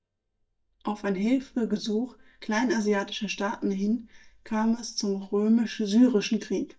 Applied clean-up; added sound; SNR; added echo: neural mask model DeepFilterNet 3.